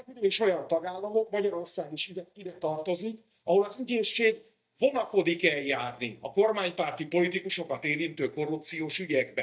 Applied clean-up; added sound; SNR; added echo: neural mask model DeepFilterNet 3.